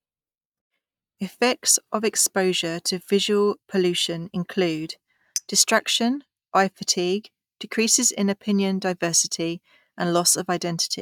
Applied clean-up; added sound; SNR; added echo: neural mask model DeepFilterNet 3.